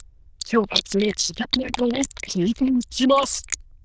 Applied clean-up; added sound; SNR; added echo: neural diffusion model UNIVERSE++.